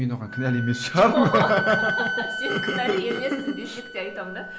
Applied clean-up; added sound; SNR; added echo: none; Wind instrument, woodwind instrument; 7 dB; reverberation time 0.3 s.